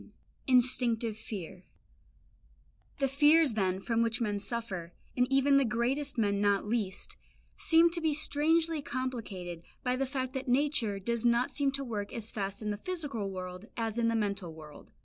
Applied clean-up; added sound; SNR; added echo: none; none; none; none.